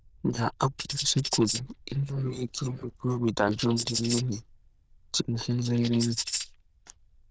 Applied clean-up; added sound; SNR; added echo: neural diffusion model UNIVERSE++.